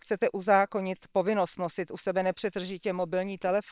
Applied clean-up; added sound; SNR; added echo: neural separator model SepFormer WHAM!.